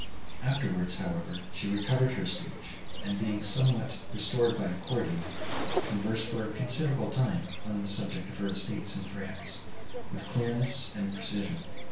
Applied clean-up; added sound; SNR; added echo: none; Cricket; 10 dB; reverberation time 0.3 s.